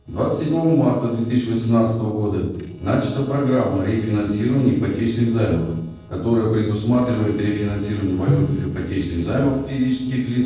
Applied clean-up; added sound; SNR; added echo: neural separator model SepFormer DNS4.